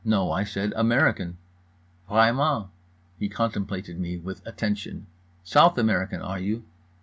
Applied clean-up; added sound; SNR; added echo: none; none; none; none.